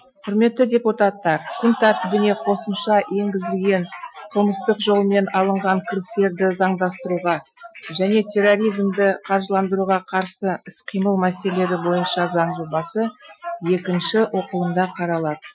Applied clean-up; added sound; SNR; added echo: classical method Wiener filter.